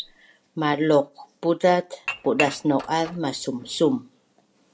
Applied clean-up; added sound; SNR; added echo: none; Cricket + Dishes, pots, and pans / Chink, clink; 14 dB; none.